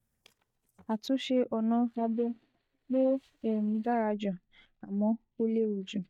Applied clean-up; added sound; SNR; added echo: neural mask model DeepFilterNet 3.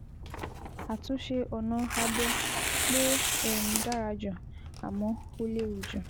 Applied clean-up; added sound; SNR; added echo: none; Tearing; 0 dB; none.